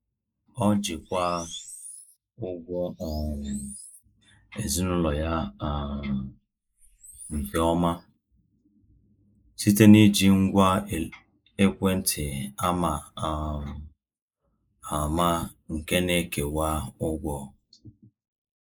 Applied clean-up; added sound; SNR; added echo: neural mask model Resemble Enhance denoiser.